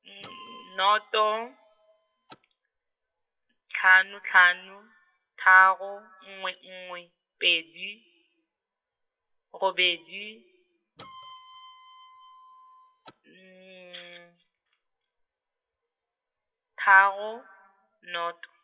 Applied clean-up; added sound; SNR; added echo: classical method WPE with log-MMSE.